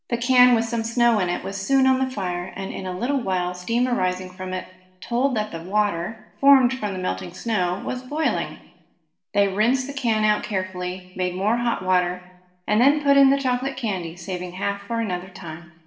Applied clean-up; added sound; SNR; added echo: none; none; none; reverberation time 0.8 s.